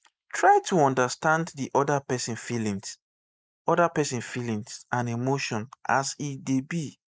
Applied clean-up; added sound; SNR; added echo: neural mask model Resemble Enhance denoiser.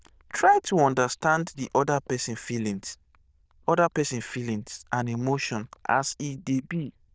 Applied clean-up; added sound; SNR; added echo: neural diffusion model UNIVERSE++.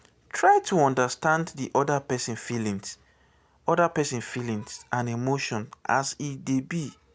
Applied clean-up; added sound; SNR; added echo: none; none; none; none.